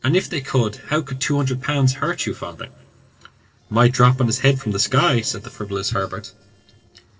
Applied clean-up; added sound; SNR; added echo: neural separator model SepFormer DNS4.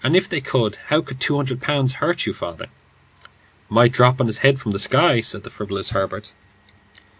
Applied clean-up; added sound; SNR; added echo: none; none; none; none.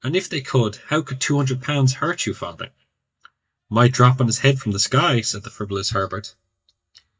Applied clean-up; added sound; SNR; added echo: neural mask model DeepFilterNet 3.